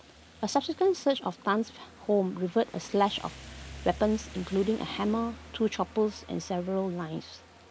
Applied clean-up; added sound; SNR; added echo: none; Rain; 17 dB; none.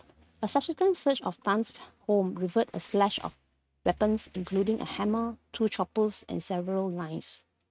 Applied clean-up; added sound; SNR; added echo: neural mask model RNNoise.